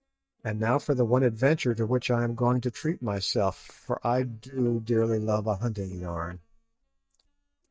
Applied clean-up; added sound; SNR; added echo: neural mask model DeepFilterNet 3.